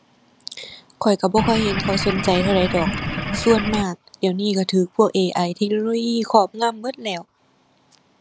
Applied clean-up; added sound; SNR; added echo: none; Engine / Boat, Water vehicle; 3 dB; none.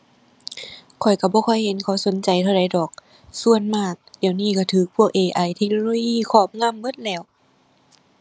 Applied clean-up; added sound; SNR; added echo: none; none; none; none.